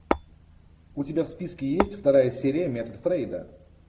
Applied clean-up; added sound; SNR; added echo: none; Tap / Hammer; 2 dB; none.